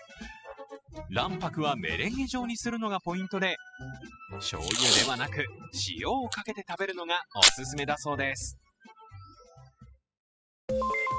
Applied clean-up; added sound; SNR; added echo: classical method spectral subtraction.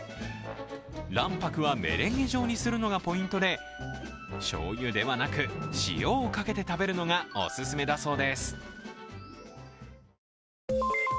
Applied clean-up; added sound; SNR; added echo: none; none; none; none.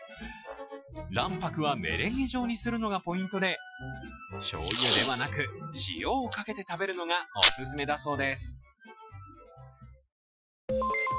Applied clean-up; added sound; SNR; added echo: classical method Wiener filter.